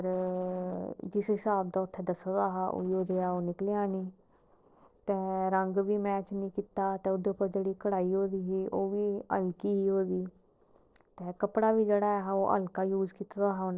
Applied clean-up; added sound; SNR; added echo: neural separator model SepFormer DNS4.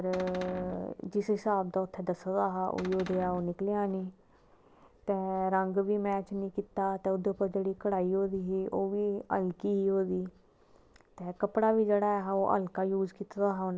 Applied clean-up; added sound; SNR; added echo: none; Cupboard open or close; 13 dB; none.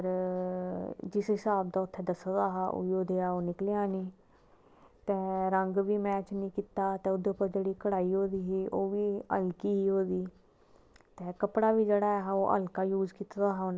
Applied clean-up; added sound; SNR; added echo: none; none; none; none.